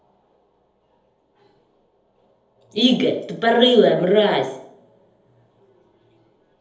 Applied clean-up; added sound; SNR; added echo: none; none; none; reverberation time 0.7 s.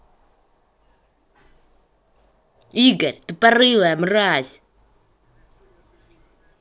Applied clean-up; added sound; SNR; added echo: none; none; none; none.